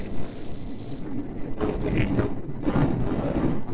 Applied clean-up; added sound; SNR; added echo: neural separator model SepFormer DNS4.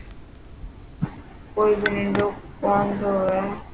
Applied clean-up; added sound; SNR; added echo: none; Fire + Drip / Water tap, faucet; 11 dB; none.